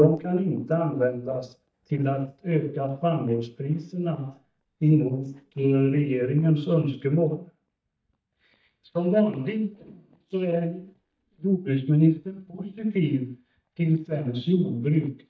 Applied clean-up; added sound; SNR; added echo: neural mask model DeepFilterNet 3.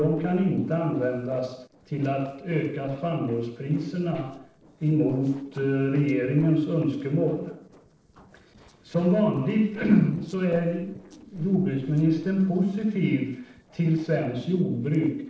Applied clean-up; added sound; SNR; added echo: neural separator model SepFormer DNS4.